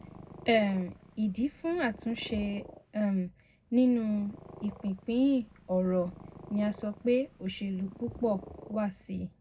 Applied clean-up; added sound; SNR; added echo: none; Purr; 19 dB; reverberation time 0.3 s.